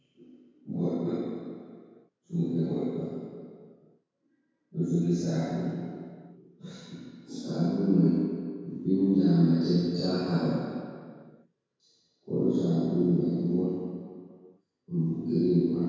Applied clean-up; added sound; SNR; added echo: none; none; none; reverberation time 2.0 s.